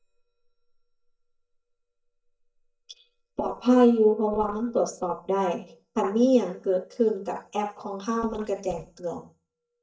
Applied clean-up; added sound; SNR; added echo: neural mask model DeepFilterNet 3.